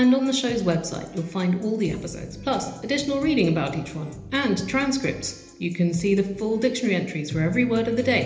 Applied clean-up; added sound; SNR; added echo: none; none; none; reverberation time 1.0 s.